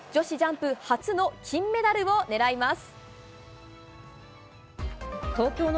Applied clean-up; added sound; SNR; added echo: none; none; none; none.